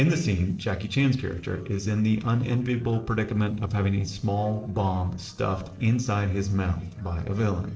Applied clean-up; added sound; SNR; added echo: neural separator model SepFormer DNS4.